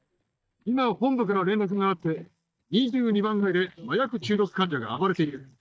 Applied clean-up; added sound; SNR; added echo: neural mask model DeepFilterNet 3.